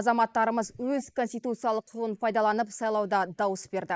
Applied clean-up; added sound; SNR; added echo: neural mask model Resemble Enhance denoiser.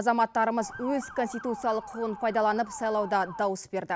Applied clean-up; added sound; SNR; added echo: none; Motor vehicle (road) / Siren; 14 dB; none.